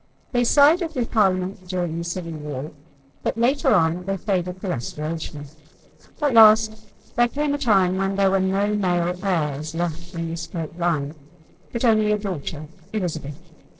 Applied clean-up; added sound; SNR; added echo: neural separator model SepFormer DNS4.